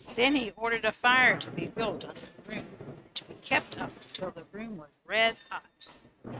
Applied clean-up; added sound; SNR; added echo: neural mask model RNNoise.